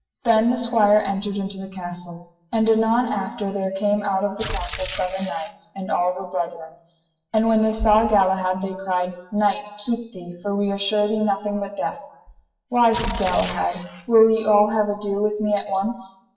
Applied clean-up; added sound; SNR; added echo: classical method WPE with log-MMSE.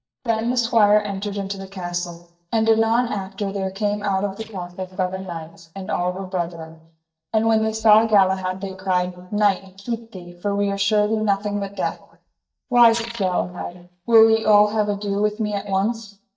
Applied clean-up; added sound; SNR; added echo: neural mask model DeepFilterNet 3.